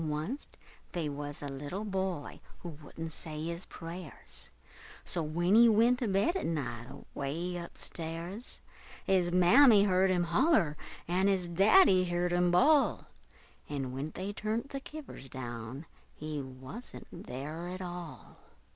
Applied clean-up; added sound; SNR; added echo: none; none; none; none.